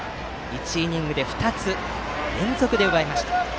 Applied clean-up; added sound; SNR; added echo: none; Car passing by / Engine; 15 dB; none.